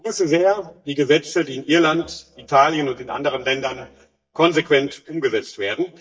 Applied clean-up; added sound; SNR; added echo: neural mask model DeepFilterNet 3.